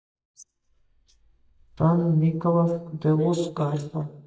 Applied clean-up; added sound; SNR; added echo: neural mask model DeepFilterNet 3.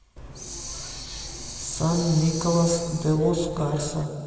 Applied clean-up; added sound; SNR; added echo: none; Hiss; 11 dB; reverberation time 2.0 s.